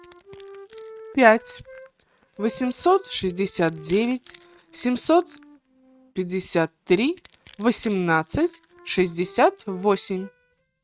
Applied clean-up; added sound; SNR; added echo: neural mask model RNNoise.